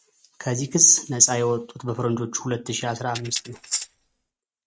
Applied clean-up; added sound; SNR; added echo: neural mask model RNNoise.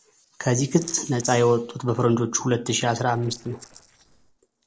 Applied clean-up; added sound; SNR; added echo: neural separator model SepFormer DNS4.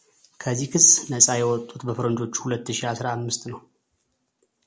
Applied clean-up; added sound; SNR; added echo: none; none; none; none.